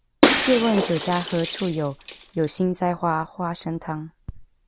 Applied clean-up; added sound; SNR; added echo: none; Shatter; 0 dB; none.